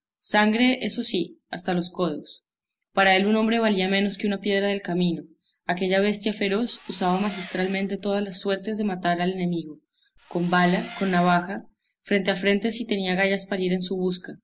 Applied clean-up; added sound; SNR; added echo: none; Engine; 17 dB; none.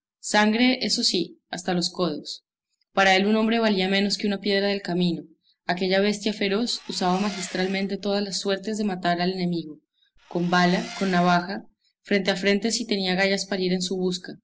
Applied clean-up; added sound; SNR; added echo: neural separator model SepFormer DNS4.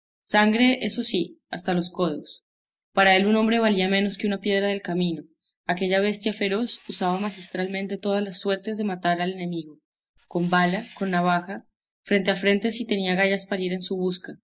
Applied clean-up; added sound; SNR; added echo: neural mask model DeepFilterNet 3.